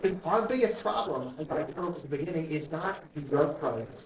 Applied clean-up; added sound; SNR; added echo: neural separator model SepFormer DNS4.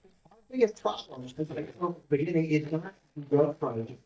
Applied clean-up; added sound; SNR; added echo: neural mask model DeepFilterNet 3.